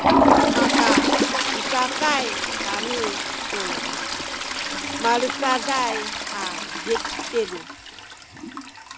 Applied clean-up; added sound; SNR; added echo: none; Toilet flush; -5 dB; none.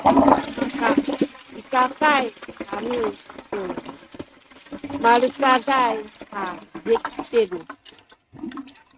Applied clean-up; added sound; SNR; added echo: neural mask model RNNoise.